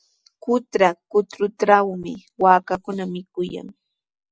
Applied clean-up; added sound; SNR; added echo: none; none; none; none.